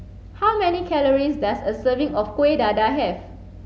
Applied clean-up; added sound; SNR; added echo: none; none; none; none.